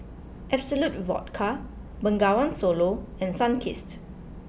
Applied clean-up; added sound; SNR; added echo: none; none; none; none.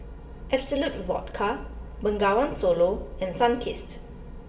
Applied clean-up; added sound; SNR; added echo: none; none; none; reverberation time 2.4 s.